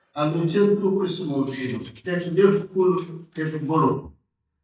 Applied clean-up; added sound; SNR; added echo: neural mask model DeepFilterNet 3.